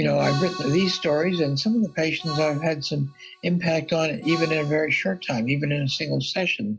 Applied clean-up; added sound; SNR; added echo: classical method log-MMSE.